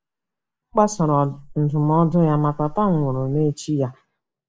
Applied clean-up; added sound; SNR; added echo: neural mask model Resemble Enhance denoiser.